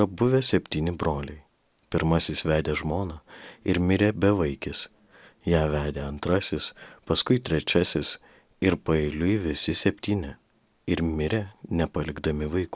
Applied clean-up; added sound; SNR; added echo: none; none; none; none.